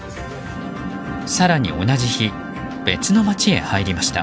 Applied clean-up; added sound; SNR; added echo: none; none; none; none.